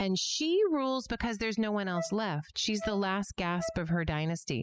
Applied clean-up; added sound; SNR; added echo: classical method spectral subtraction.